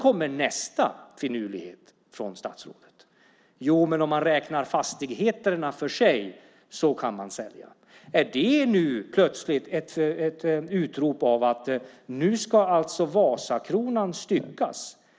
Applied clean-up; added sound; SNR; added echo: none; none; none; none.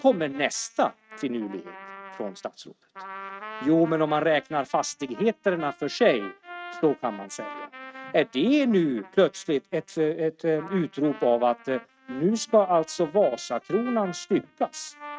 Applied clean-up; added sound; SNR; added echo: neural mask model RNNoise.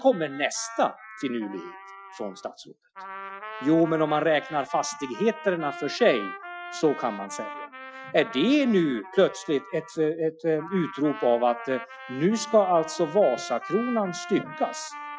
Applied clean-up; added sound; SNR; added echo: classical method Wiener filter.